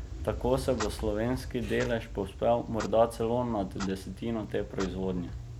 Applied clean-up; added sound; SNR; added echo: none; Clock; 9 dB; none.